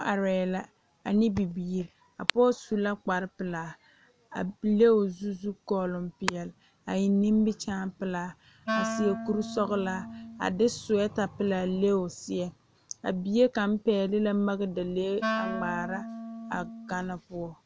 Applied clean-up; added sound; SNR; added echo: none; Wind instrument, woodwind instrument; 7 dB; none.